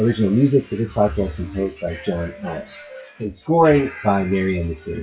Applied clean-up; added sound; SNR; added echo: classical method WPE with log-MMSE.